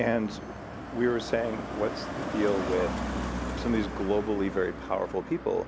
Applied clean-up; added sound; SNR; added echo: none; Car passing by; 5 dB; none.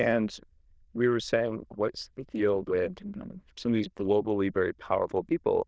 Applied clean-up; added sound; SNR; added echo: neural diffusion model UNIVERSE++.